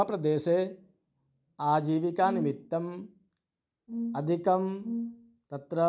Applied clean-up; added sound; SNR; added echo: none; Brass instrument; 7 dB; none.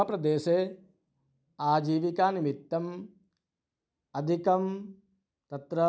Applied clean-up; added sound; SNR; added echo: none; none; none; none.